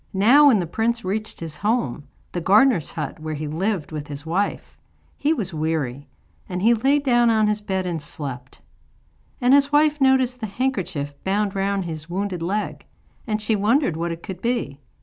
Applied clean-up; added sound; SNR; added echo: none; none; none; none.